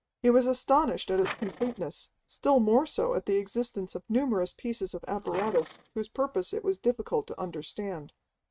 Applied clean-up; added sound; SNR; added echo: neural mask model RNNoise.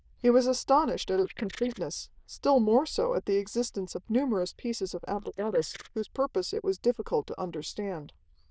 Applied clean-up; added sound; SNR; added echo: neural diffusion model UNIVERSE++.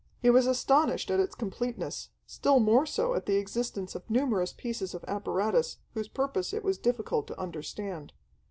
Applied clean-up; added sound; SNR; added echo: none; none; none; none.